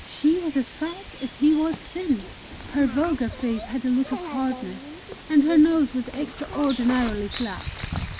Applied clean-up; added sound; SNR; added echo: none; Bird vocalization, bird call, bird song; 11 dB; none.